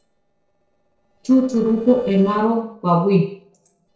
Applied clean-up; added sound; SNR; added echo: neural separator model SepFormer DNS4.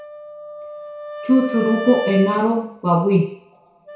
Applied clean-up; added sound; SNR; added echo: none; Wind instrument, woodwind instrument; 12 dB; reverberation time 0.6 s.